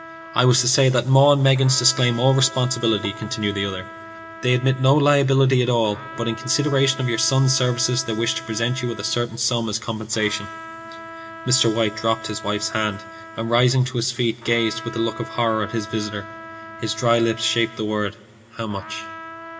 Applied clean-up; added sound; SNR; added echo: none; Trumpet; 16 dB; reverberation time 2.4 s.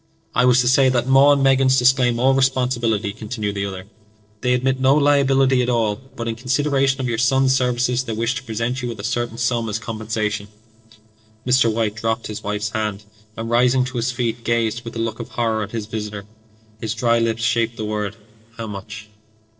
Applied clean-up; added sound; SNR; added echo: neural separator model SepFormer DNS4.